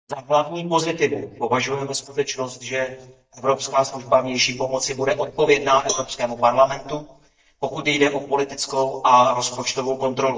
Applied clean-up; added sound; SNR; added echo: neural mask model DeepFilterNet 3.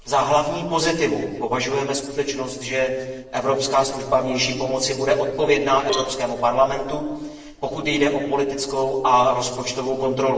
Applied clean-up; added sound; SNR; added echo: neural separator model SepFormer DNS4.